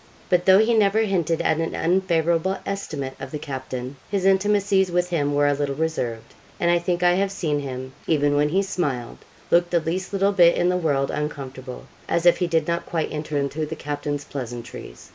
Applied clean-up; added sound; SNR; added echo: neural mask model Resemble Enhance denoiser.